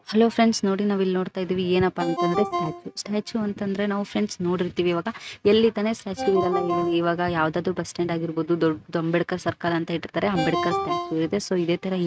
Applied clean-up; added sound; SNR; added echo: neural mask model RNNoise.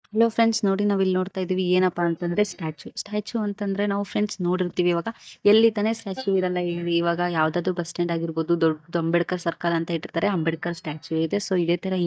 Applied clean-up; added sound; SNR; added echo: neural mask model DeepFilterNet 3.